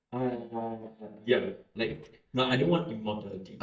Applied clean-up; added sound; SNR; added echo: neural mask model DeepFilterNet 3.